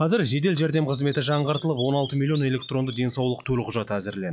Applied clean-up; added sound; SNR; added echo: classical method log-MMSE.